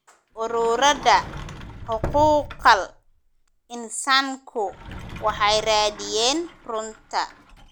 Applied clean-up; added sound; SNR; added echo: none; Sliding door; 14 dB; none.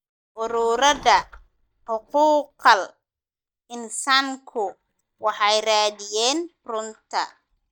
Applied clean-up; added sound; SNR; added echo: neural mask model DeepFilterNet 3.